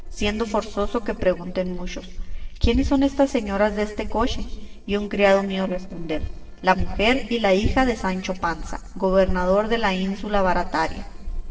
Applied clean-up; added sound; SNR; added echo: neural separator model SepFormer DNS4.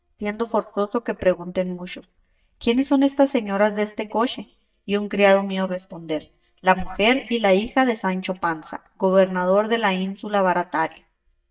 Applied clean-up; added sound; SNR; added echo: neural mask model DeepFilterNet 3.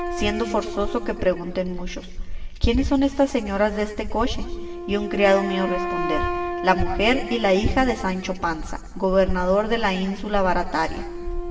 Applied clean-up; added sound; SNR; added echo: none; Wind instrument, woodwind instrument; 11 dB; reverberation time 2.8 s.